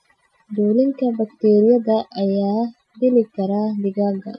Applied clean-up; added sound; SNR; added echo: classical method Wiener filter.